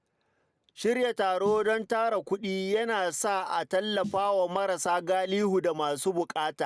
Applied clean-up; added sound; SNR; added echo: none; Snare drum; 18 dB; none.